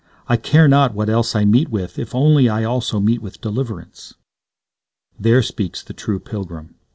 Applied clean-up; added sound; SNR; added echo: none; none; none; none.